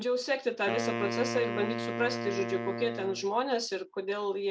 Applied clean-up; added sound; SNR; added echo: none; Wind instrument, woodwind instrument; 4 dB; none.